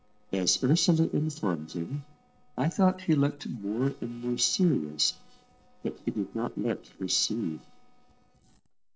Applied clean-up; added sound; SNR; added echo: neural separator model SepFormer DNS4.